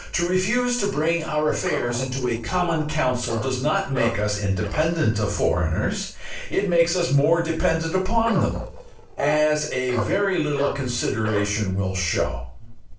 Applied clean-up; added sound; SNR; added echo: neural separator model SepFormer DNS4.